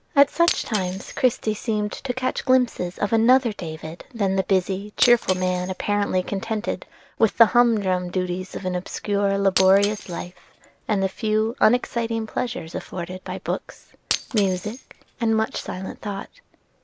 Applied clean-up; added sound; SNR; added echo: none; Shatter; 15 dB; none.